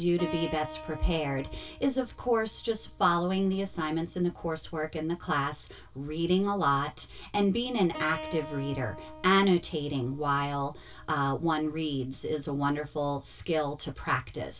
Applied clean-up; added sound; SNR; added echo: none; Keyboard (musical); 17 dB; reverberation time 0.1 s.